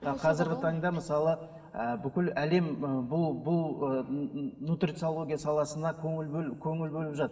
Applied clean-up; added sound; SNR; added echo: none; none; none; reverberation time 2.1 s.